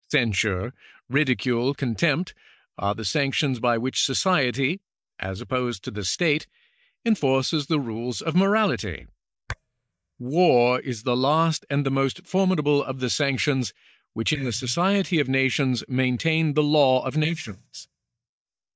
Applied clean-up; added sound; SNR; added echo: neural mask model DeepFilterNet 3.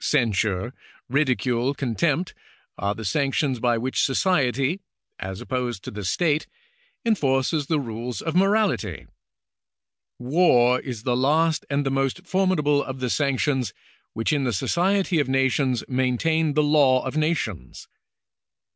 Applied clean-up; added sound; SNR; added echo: none; none; none; none.